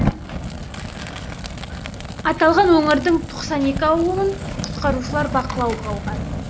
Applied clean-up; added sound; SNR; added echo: none; Fire; 6 dB; none.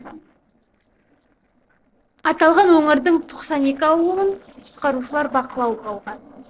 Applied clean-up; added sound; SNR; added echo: neural separator model SepFormer DNS4.